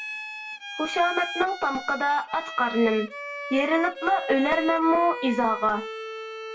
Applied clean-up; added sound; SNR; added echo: none; Bowed string instrument; 10 dB; reverberation time 0.2 s.